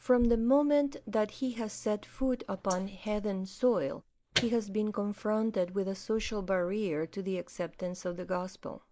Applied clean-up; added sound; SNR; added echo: neural mask model Resemble Enhance denoiser.